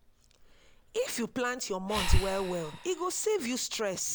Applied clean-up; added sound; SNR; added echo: none; Breathing; 1 dB; none.